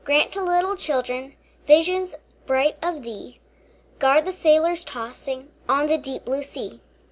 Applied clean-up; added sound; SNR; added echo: none; none; none; none.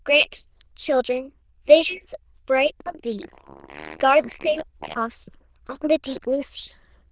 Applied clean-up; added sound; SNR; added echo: neural diffusion model UNIVERSE++.